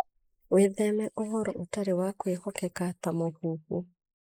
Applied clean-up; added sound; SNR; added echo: neural mask model Resemble Enhance denoiser.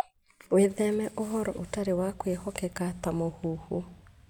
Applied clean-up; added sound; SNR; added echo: none; none; none; none.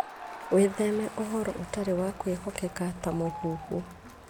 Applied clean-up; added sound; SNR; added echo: none; Crowd; 14 dB; none.